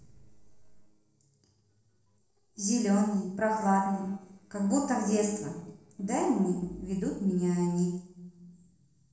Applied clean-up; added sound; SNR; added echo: neural separator model SepFormer DNS4.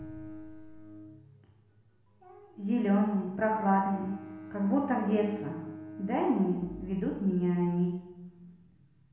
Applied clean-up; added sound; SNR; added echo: none; Bowed string instrument; 17 dB; reverberation time 1.1 s.